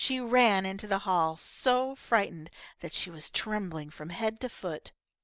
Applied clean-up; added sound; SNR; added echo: none; none; none; none.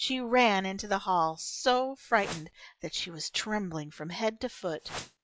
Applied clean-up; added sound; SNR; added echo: classical method log-MMSE.